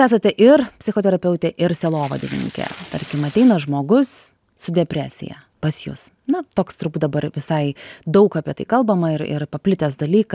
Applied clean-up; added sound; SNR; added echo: none; Tearing; 18 dB; none.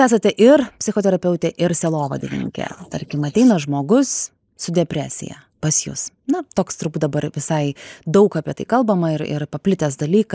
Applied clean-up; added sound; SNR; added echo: neural mask model Resemble Enhance denoiser.